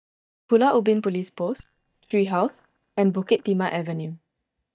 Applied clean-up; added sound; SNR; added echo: neural mask model DeepFilterNet 3.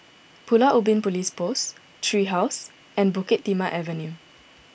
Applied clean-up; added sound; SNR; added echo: none; none; none; none.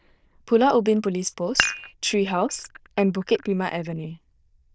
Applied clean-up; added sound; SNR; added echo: neural diffusion model UNIVERSE++.